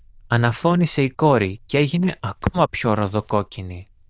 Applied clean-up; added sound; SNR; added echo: neural diffusion model UNIVERSE++.